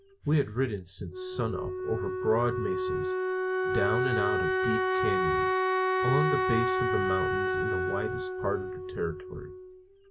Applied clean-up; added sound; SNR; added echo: none; Wind instrument, woodwind instrument; -2 dB; none.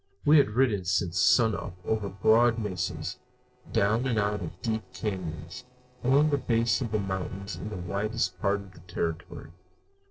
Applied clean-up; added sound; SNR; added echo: neural separator model SepFormer DNS4.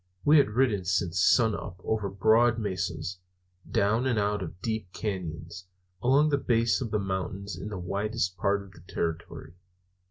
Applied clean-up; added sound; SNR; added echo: none; none; none; none.